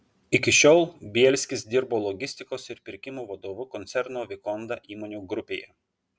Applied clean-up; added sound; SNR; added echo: none; none; none; none.